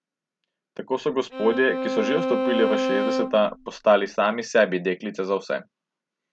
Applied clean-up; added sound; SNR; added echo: none; Bowed string instrument; 3 dB; none.